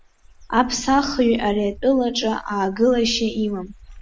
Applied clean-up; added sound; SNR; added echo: none; Bird / Dog; 19 dB; none.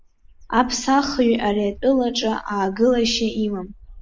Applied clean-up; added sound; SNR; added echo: neural mask model Resemble Enhance denoiser.